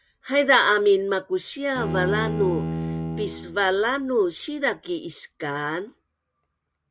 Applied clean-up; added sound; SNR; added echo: none; Bowed string instrument; 6 dB; none.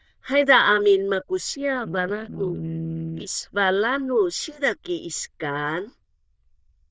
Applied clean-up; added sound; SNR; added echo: neural diffusion model UNIVERSE++.